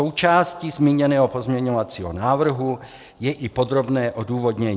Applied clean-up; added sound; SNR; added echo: none; none; none; none.